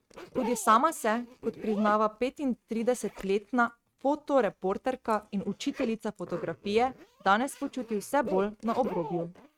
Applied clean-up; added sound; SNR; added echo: neural mask model RNNoise.